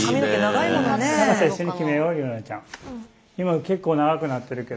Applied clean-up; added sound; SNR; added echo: none; none; none; none.